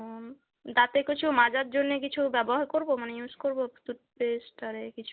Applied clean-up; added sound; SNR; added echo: none; none; none; none.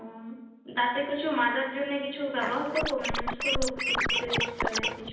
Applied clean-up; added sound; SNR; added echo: none; Scratching (performance technique); -1 dB; reverberation time 0.9 s.